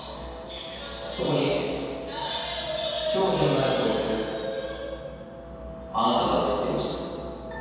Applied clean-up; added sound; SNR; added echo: none; Guitar; 14 dB; reverberation time 2.1 s.